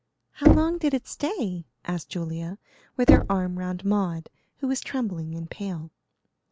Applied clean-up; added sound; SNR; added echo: none; Knock; 0 dB; none.